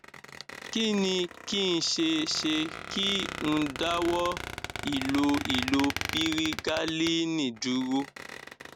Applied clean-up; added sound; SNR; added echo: none; Squeak; 9 dB; none.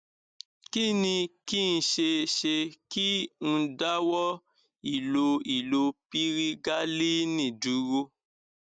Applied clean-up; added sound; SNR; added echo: none; none; none; none.